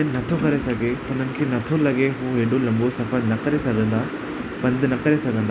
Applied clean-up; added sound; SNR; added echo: none; Toilet flush / Liquid; 19 dB; none.